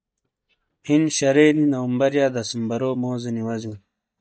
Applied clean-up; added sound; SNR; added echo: neural mask model DeepFilterNet 3.